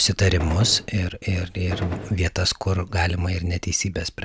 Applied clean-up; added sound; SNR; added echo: none; Gunshot, gunfire; 9 dB; none.